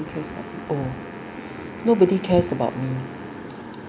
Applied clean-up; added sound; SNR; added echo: none; Wind instrument, woodwind instrument; 18 dB; none.